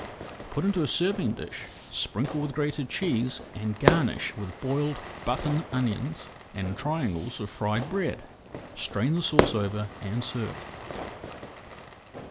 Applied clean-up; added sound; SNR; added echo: none; Fire / Fireworks; 5 dB; none.